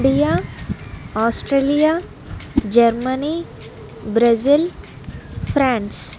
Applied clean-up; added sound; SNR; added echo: none; Whoosh, swoosh, swish + Wind / Ocean / Boat, Water vehicle; 10 dB; none.